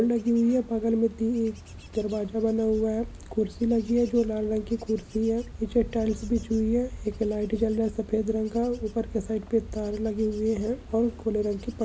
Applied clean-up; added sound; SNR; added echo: none; Wind / Bird / Insect; 14 dB; none.